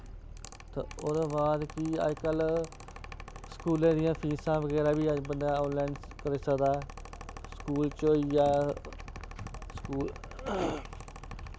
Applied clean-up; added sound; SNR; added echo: none; Mechanical fan; 13 dB; none.